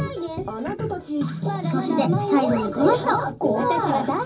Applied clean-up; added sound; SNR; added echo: none; Cough; 14 dB; reverberation time 0.4 s.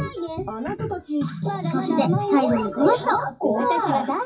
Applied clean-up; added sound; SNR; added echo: classical method WPE with log-MMSE.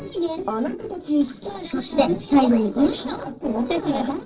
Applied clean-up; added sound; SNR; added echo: neural separator model SepFormer DNS4.